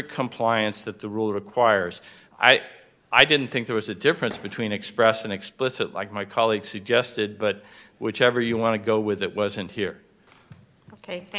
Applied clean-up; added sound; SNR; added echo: none; none; none; none.